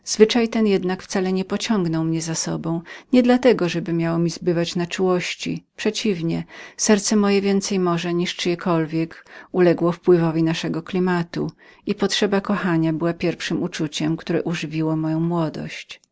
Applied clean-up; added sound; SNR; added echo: none; none; none; none.